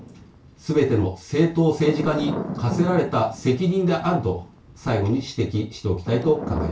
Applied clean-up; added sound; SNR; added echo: none; Thunder / Rain; 11 dB; reverberation time 0.2 s.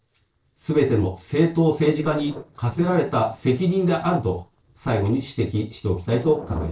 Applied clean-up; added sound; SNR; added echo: neural separator model SepFormer DNS4.